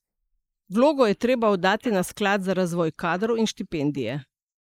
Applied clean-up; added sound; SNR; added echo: neural mask model Resemble Enhance denoiser.